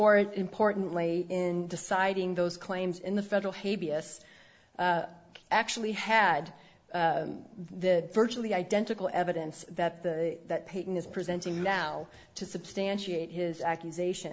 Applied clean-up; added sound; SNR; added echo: none; none; none; none.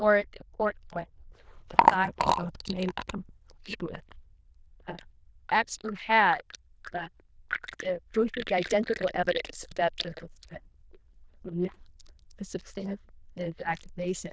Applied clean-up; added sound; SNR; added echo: neural diffusion model UNIVERSE++.